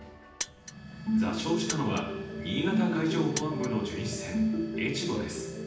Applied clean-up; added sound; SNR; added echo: none; Mechanisms; 11 dB; reverberation time 0.8 s.